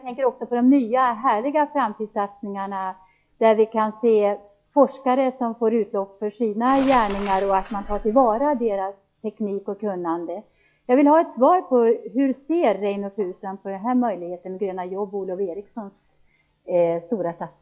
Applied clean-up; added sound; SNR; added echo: classical method log-MMSE.